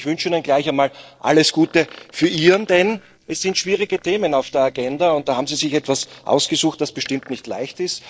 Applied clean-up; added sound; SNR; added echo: neural separator model SepFormer DNS4.